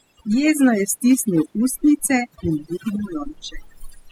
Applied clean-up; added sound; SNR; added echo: classical method spectral subtraction.